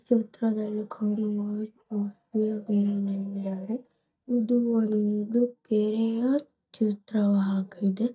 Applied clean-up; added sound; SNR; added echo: neural mask model DeepFilterNet 3.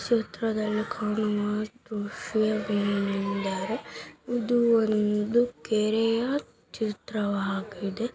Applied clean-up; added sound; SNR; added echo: none; none; none; none.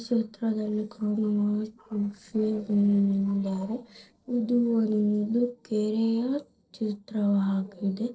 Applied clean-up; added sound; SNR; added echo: neural separator model SepFormer DNS4.